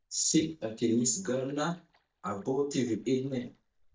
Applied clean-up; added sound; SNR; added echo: neural mask model DeepFilterNet 3.